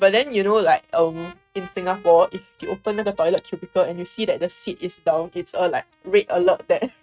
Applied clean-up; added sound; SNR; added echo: neural mask model RNNoise.